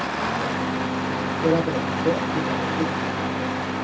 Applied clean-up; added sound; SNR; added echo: none; Engine starting; -5 dB; reverberation time 0.3 s.